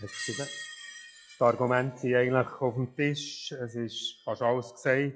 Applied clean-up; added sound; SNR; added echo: classical method log-MMSE.